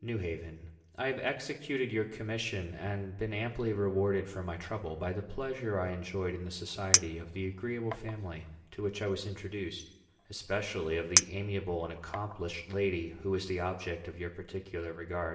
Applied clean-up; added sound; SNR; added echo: none; Chink, clink; 0 dB; reverberation time 0.8 s.